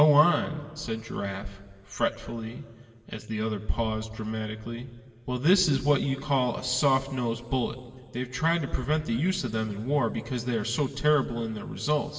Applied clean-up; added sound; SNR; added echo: none; none; none; reverberation time 1.8 s.